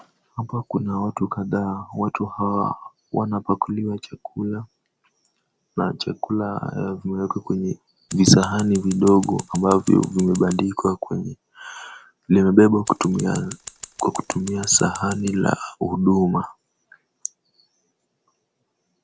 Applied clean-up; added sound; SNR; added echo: none; Scissors; 16 dB; none.